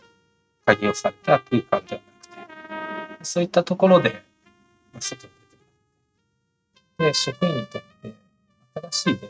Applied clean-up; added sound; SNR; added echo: neural mask model RNNoise.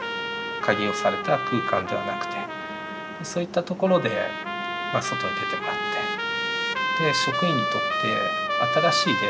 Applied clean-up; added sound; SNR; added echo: none; Trumpet; 0 dB; none.